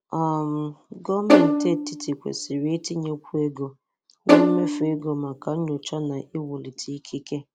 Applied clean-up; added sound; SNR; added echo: none; Bowed string instrument; -4 dB; none.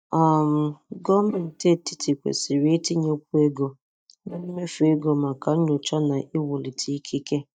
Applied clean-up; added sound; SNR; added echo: neural mask model DeepFilterNet 3.